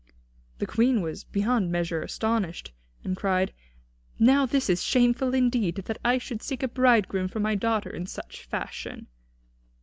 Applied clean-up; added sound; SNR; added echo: none; none; none; none.